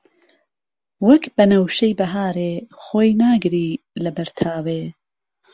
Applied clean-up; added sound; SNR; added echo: none; none; none; none.